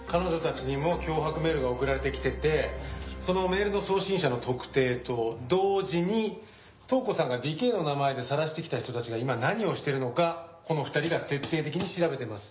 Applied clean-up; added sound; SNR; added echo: none; none; none; none.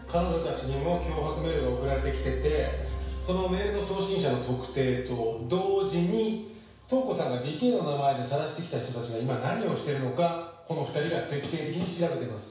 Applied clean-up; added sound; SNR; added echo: none; none; none; reverberation time 0.7 s.